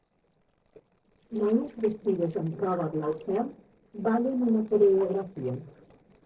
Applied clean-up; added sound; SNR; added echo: neural separator model SepFormer DNS4.